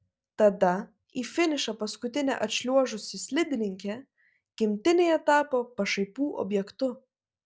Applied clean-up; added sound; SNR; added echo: none; none; none; none.